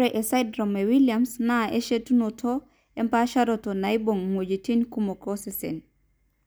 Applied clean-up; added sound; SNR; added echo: none; none; none; none.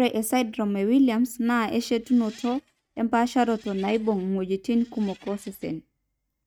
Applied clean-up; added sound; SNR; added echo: neural mask model RNNoise.